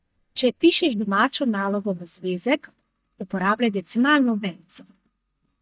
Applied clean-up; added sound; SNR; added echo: neural mask model DeepFilterNet 3.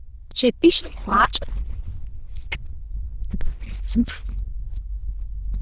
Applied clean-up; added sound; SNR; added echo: neural diffusion model UNIVERSE++.